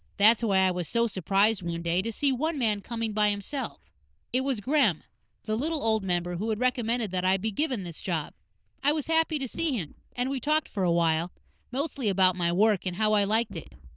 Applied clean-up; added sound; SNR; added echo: neural diffusion model UNIVERSE++.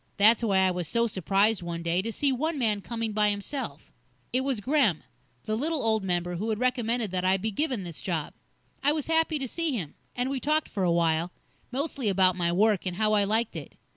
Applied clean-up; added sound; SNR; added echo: none; none; none; none.